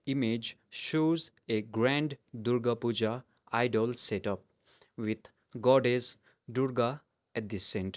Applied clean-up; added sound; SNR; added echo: none; none; none; none.